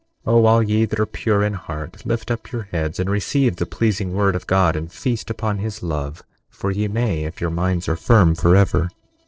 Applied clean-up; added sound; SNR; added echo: neural separator model SepFormer DNS4.